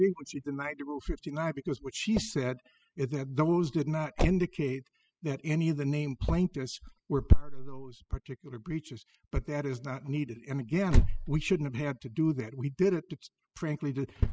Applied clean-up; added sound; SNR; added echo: classical method spectral subtraction.